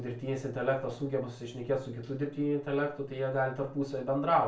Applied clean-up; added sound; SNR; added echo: none; none; none; reverberation time 0.3 s.